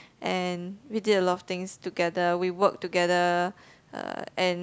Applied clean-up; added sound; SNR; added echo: none; none; none; none.